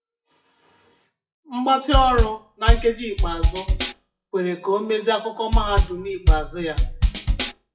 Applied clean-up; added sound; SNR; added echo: classical method WPE with log-MMSE.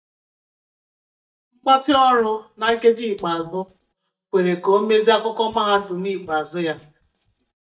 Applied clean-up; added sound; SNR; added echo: neural mask model DeepFilterNet 3.